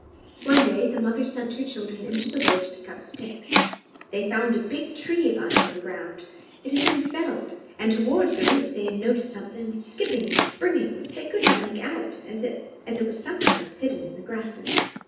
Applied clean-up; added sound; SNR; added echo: none; Domestic sounds, home sounds; 2 dB; reverberation time 0.9 s.